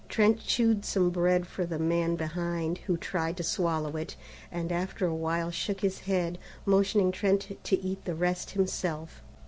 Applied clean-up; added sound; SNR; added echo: none; none; none; none.